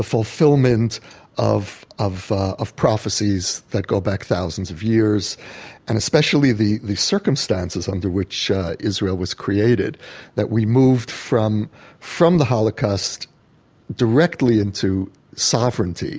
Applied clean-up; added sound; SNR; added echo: none; none; none; none.